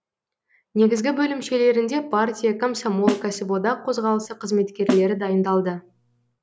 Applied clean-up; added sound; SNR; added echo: none; Snare drum; 8 dB; none.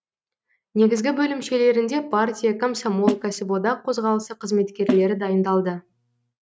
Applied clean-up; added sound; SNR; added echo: neural mask model RNNoise.